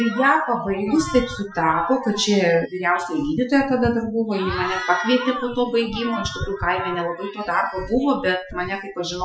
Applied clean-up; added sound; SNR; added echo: classical method Wiener filter.